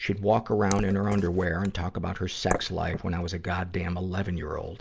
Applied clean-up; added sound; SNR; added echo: neural mask model Resemble Enhance denoiser.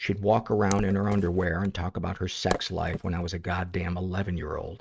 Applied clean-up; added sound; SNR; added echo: neural mask model RNNoise.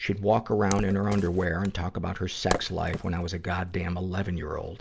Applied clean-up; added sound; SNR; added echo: none; Wood; 11 dB; none.